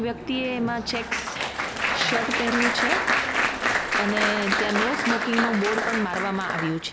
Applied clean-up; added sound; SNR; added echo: none; Applause; -2 dB; none.